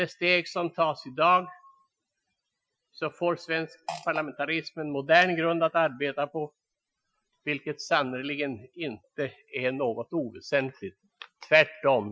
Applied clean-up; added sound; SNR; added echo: classical method Wiener filter.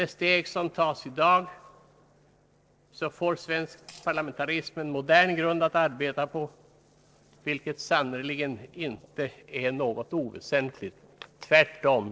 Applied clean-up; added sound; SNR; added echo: neural separator model SepFormer DNS4.